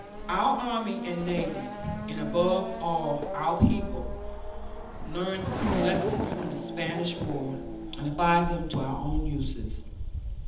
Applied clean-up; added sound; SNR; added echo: none; Race car, auto racing / Accelerating, revving, vroom; 4 dB; reverberation time 0.8 s.